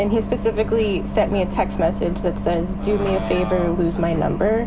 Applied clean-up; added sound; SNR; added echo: none; Bus; 5 dB; reverberation time 0.2 s.